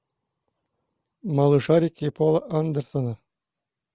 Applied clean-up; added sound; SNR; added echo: none; none; none; none.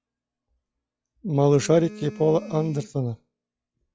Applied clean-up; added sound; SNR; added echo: classical method log-MMSE.